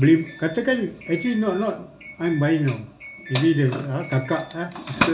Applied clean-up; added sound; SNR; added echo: none; Doorbell; 10 dB; reverberation time 0.4 s.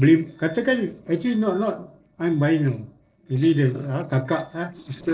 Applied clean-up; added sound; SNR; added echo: neural separator model SepFormer DNS4.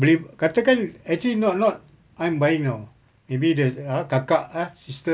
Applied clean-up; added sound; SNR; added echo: none; none; none; none.